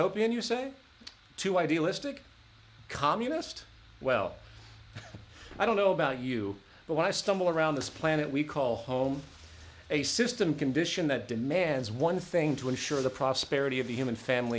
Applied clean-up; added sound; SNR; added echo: none; none; none; none.